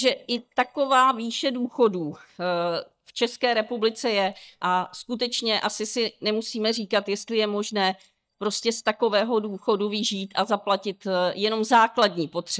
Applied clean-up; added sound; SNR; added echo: neural mask model DeepFilterNet 3.